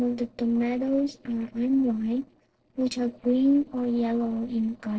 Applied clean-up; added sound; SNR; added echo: neural separator model SepFormer DNS4.